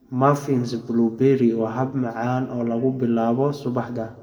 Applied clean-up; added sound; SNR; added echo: none; none; none; reverberation time 1.4 s.